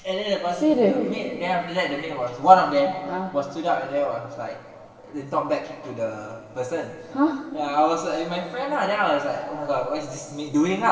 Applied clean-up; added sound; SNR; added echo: none; none; none; reverberation time 1.9 s.